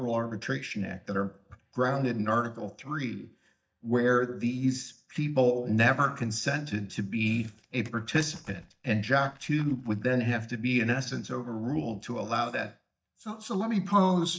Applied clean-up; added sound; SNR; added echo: neural mask model DeepFilterNet 3.